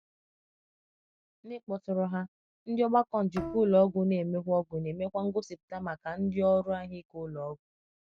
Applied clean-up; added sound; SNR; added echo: none; Bowed string instrument; 13 dB; none.